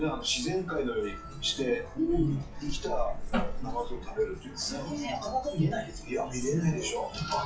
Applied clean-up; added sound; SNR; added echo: classical method WPE with log-MMSE.